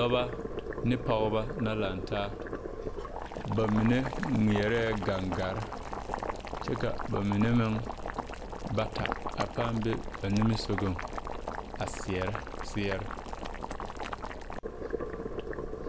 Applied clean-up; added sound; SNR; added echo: none; Boiling; 4 dB; none.